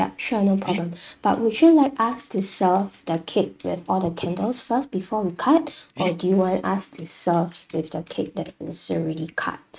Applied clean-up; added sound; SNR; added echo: neural mask model RNNoise.